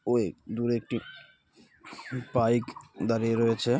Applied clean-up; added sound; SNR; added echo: none; none; none; none.